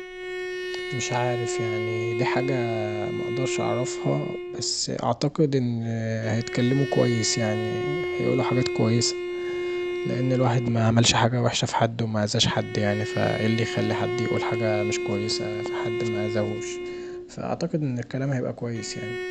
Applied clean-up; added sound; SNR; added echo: none; Bowed string instrument; 5 dB; none.